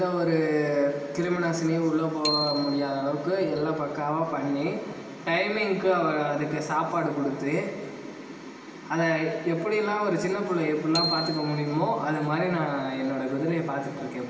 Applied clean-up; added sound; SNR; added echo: none; Bicycle bell; 10 dB; reverberation time 2.3 s.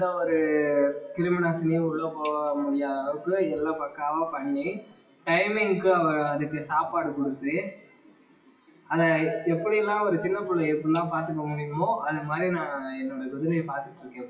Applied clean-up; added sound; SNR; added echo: classical method WPE with log-MMSE.